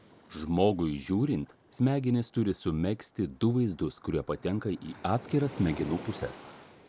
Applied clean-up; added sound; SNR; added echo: none; Waves, surf; 18 dB; none.